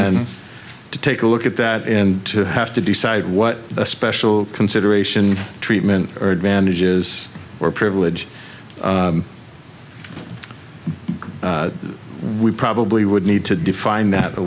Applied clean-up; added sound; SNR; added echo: none; none; none; none.